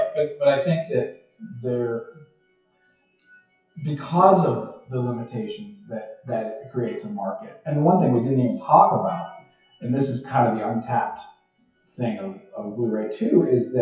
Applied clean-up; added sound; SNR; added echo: classical method WPE with log-MMSE.